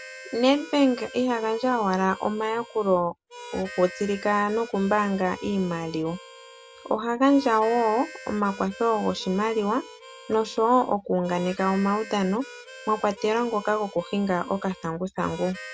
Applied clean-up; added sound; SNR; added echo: none; Harmonica; 18 dB; none.